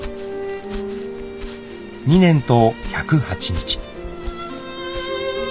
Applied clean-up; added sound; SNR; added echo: none; Walk, footsteps; 14 dB; none.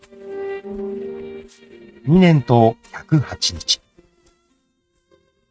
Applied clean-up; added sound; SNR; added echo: neural mask model RNNoise.